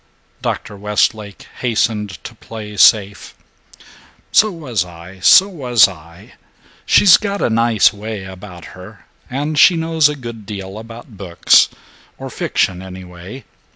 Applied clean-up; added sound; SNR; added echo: none; none; none; none.